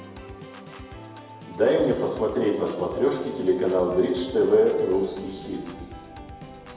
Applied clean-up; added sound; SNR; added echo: none; Organ; 16 dB; reverberation time 1.0 s.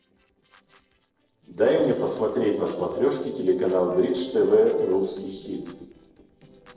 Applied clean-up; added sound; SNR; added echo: neural separator model SepFormer DNS4.